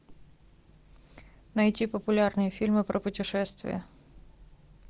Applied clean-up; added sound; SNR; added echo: none; none; none; none.